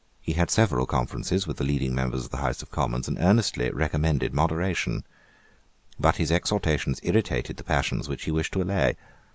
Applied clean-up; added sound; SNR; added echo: none; none; none; none.